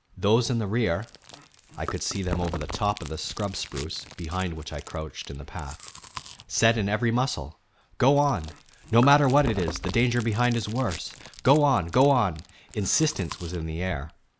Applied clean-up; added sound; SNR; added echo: none; Chewing, mastication; 15 dB; none.